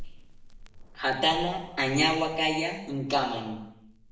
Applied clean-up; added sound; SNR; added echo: none; Crackle; 16 dB; reverberation time 0.8 s.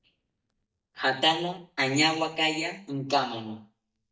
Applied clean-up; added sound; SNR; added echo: neural mask model DeepFilterNet 3.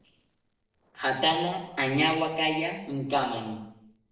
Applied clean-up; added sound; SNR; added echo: neural separator model SepFormer DNS4.